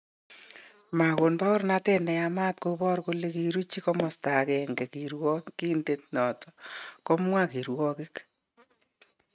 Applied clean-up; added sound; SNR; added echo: neural mask model RNNoise.